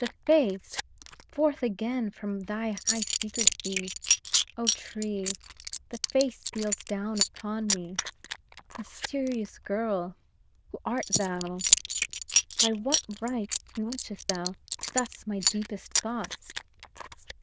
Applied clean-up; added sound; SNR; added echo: neural diffusion model UNIVERSE++.